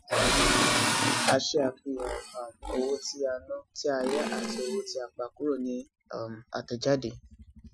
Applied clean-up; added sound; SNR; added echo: classical method Wiener filter.